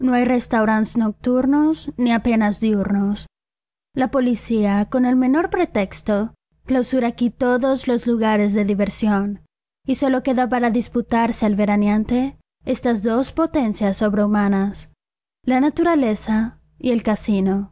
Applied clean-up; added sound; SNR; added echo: none; none; none; none.